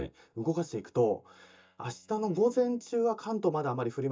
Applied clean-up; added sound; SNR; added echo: neural mask model DeepFilterNet 3.